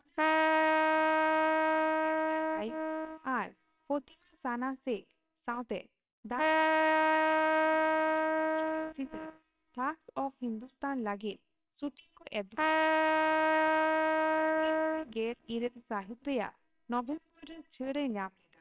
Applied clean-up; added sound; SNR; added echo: neural separator model SepFormer WHAMR!.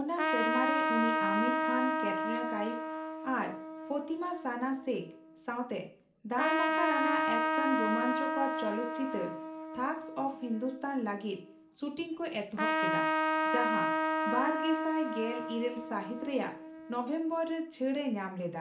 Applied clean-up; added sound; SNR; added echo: none; Trumpet; -1 dB; reverberation time 0.4 s.